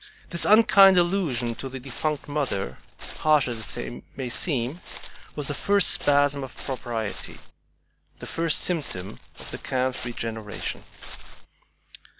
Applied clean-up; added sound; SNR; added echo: none; Walk, footsteps; 12 dB; none.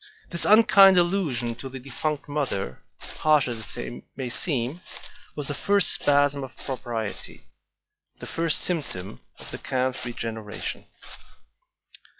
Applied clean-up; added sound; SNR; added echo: classical method log-MMSE.